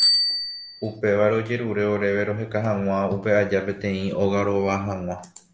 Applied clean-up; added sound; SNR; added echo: none; Bicycle bell; 7 dB; none.